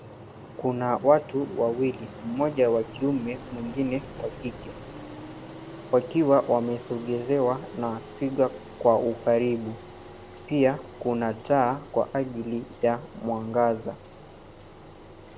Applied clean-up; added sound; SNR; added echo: none; Engine; 16 dB; none.